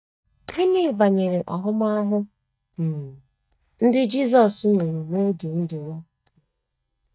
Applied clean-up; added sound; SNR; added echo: neural mask model DeepFilterNet 3.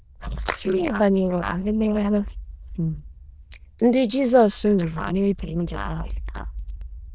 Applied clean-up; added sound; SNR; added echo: neural diffusion model UNIVERSE++.